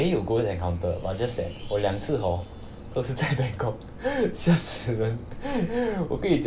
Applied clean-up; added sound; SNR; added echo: none; Cricket + Wind chime; 10 dB; none.